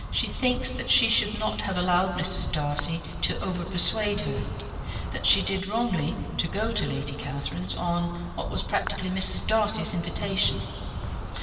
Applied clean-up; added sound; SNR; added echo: none; Insect; 8 dB; reverberation time 2.4 s.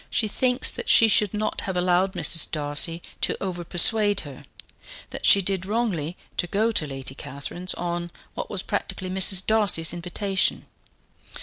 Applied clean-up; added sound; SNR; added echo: none; none; none; none.